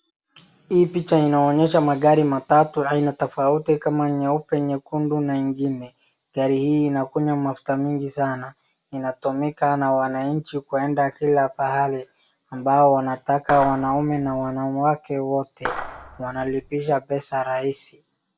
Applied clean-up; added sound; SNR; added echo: none; Clapping; 11 dB; none.